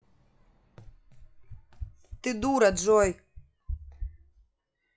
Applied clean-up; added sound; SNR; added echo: classical method log-MMSE.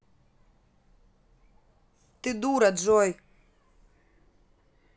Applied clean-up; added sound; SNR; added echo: none; none; none; none.